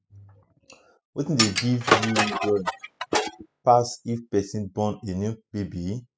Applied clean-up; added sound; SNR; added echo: classical method spectral subtraction.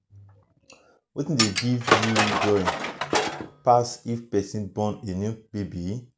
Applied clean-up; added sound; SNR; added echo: none; Tools; -2 dB; none.